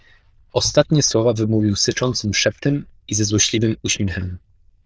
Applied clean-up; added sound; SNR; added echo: neural diffusion model UNIVERSE++.